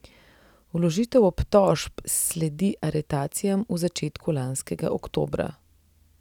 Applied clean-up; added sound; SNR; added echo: none; none; none; none.